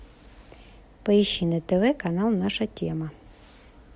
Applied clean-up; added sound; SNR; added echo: none; none; none; none.